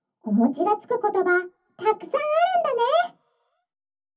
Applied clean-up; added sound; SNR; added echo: none; none; none; reverberation time 0.3 s.